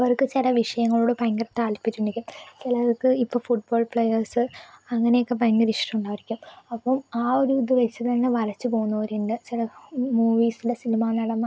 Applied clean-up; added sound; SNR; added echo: none; none; none; none.